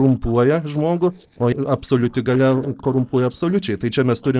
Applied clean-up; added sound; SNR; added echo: neural separator model SepFormer DNS4.